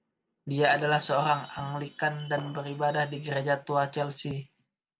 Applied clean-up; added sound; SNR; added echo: none; Fireworks + Chime; 18 dB; none.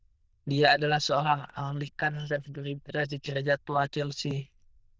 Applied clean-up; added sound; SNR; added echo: neural diffusion model UNIVERSE++.